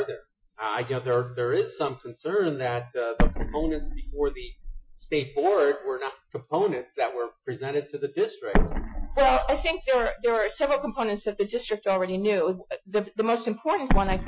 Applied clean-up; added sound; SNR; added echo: classical method Wiener filter.